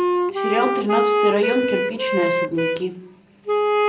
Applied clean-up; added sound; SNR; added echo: none; Wind instrument, woodwind instrument; -3 dB; reverberation time 0.4 s.